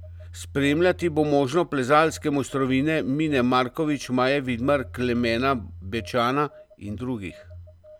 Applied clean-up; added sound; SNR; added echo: none; Telephone; 19 dB; none.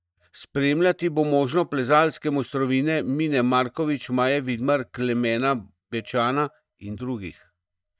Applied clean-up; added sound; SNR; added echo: neural mask model DeepFilterNet 3.